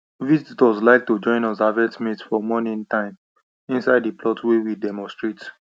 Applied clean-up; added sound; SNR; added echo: none; none; none; none.